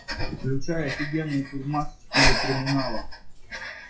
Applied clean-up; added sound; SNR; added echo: classical method WPE with log-MMSE.